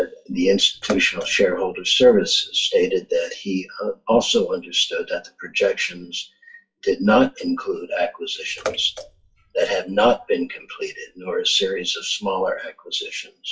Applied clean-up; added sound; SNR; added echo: classical method WPE with log-MMSE.